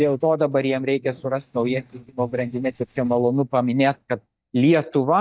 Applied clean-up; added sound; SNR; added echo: neural mask model DeepFilterNet 3.